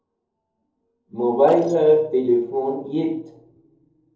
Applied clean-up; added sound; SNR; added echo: neural separator model SepFormer DNS4.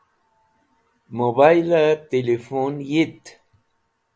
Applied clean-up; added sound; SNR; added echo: none; none; none; none.